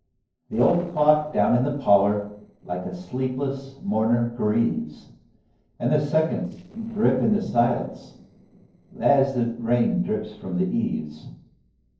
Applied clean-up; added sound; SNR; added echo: neural separator model SepFormer DNS4.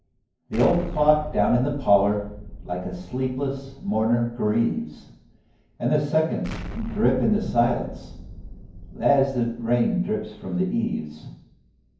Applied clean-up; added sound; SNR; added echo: none; Explosion; 13 dB; reverberation time 0.9 s.